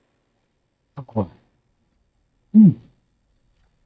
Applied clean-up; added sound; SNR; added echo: neural mask model DeepFilterNet 3.